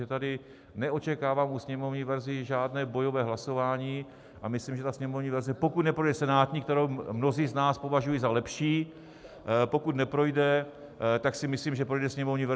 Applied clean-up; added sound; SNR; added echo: none; none; none; none.